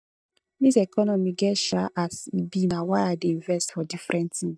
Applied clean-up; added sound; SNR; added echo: neural mask model DeepFilterNet 3.